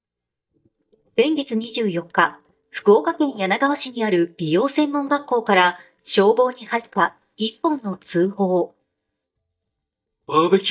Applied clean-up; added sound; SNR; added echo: neural mask model DeepFilterNet 3.